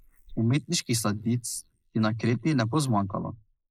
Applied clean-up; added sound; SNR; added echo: neural mask model Resemble Enhance denoiser.